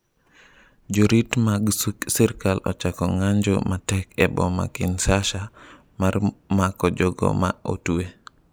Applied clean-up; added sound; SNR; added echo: none; none; none; none.